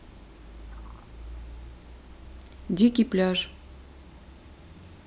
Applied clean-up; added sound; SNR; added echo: none; none; none; none.